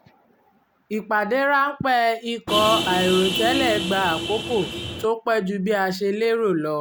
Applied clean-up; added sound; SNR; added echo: none; Vehicle horn, car horn, honking; 3 dB; none.